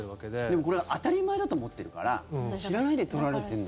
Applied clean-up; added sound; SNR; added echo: none; none; none; none.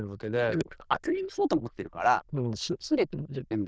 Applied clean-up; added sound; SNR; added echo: neural diffusion model UNIVERSE++.